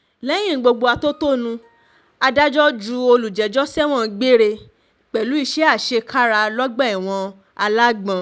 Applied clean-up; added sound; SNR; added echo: none; none; none; none.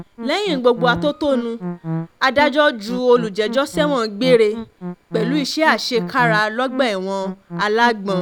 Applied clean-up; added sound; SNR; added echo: none; Musical instrument; 10 dB; none.